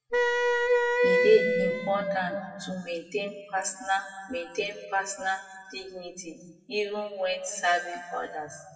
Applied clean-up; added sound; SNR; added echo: classical method WPE with log-MMSE.